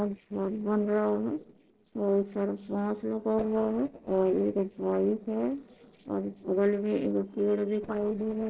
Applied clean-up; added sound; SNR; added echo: neural separator model SepFormer DNS4.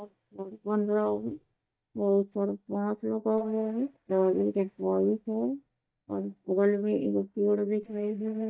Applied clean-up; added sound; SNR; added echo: neural mask model DeepFilterNet 3.